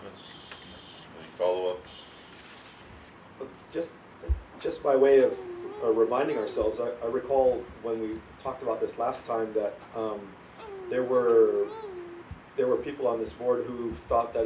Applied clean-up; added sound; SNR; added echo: none; Dog; 11 dB; none.